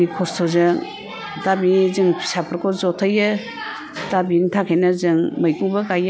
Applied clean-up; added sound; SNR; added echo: none; none; none; none.